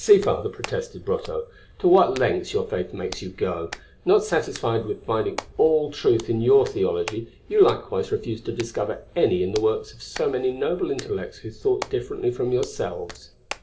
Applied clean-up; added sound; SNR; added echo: none; Hands; 18 dB; reverberation time 0.3 s.